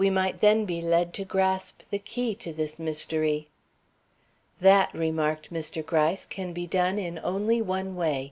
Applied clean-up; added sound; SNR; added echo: none; none; none; none.